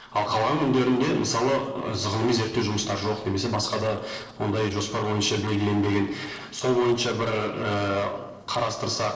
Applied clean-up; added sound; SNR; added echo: neural separator model SepFormer DNS4.